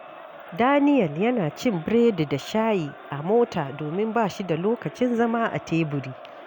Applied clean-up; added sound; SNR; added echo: none; Crowd; 18 dB; none.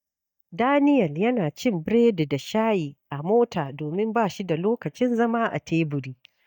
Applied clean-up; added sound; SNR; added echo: neural mask model DeepFilterNet 3.